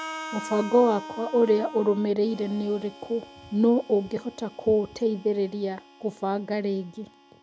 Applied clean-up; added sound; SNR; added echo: none; Harmonica; 16 dB; none.